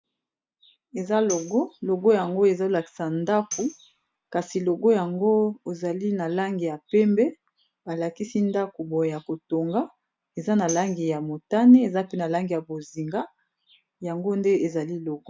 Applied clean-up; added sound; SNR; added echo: none; Tambourine; 17 dB; none.